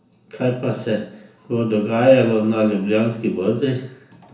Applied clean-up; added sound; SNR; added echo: none; none; none; reverberation time 0.6 s.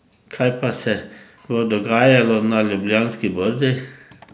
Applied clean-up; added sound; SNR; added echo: none; none; none; none.